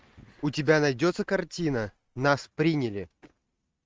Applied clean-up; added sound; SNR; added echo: neural mask model RNNoise.